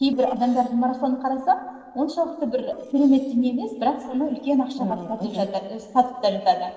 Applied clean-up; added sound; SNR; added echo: neural separator model SepFormer DNS4.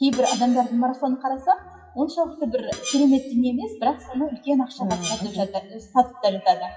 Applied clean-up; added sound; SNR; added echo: classical method WPE with log-MMSE.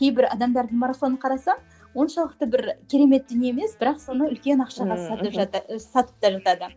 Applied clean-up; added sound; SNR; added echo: none; none; none; none.